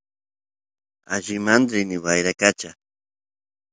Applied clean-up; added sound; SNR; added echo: none; none; none; none.